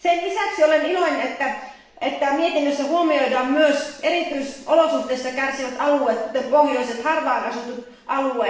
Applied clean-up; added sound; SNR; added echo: none; none; none; reverberation time 0.7 s.